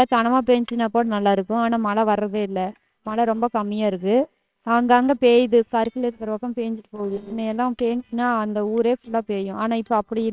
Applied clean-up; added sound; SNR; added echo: neural separator model SepFormer WHAMR!.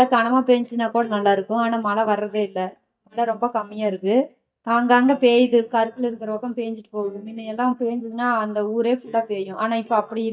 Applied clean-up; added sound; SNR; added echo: neural mask model DeepFilterNet 3.